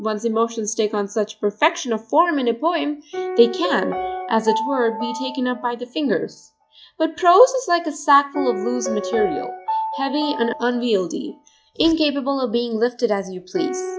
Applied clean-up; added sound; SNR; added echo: classical method log-MMSE.